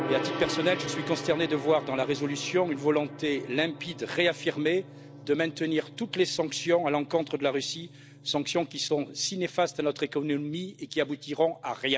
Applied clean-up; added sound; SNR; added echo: none; Gong; 11 dB; none.